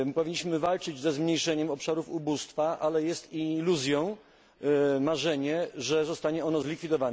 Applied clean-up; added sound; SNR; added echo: none; none; none; none.